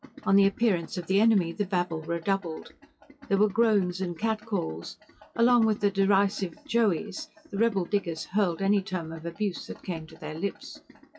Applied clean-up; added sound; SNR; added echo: classical method WPE with log-MMSE.